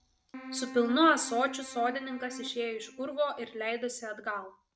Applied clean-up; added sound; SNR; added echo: none; Keyboard (musical); 13 dB; none.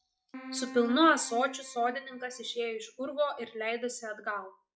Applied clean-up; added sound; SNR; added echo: classical method log-MMSE.